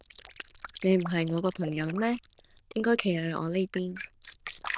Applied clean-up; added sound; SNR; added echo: neural diffusion model UNIVERSE++.